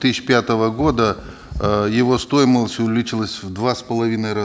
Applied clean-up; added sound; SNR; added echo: none; none; none; none.